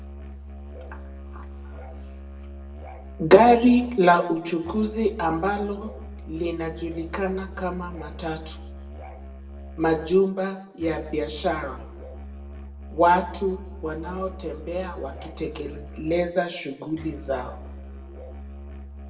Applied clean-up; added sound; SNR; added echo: none; Musical instrument; 13 dB; reverberation time 0.7 s.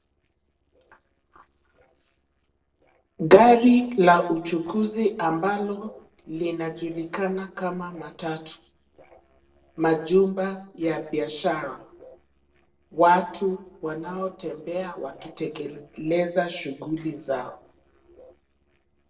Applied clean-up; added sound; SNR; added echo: neural separator model SepFormer DNS4.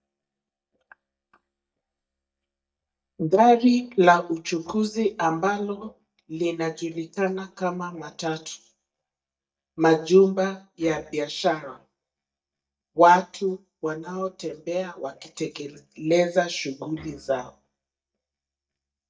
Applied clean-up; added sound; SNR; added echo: neural mask model DeepFilterNet 3.